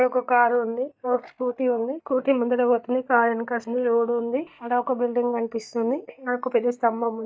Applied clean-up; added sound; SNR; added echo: neural mask model DeepFilterNet 3.